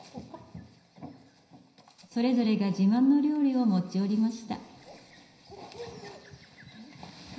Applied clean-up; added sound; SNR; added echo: none; none; none; reverberation time 0.9 s.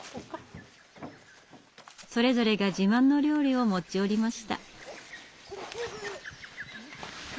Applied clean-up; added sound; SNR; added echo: none; none; none; none.